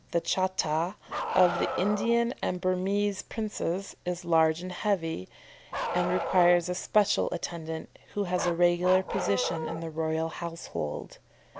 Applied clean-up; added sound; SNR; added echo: none; Bark; 9 dB; none.